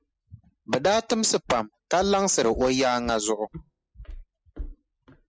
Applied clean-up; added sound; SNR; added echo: classical method spectral subtraction.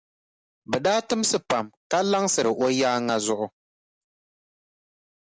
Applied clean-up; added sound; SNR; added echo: none; none; none; none.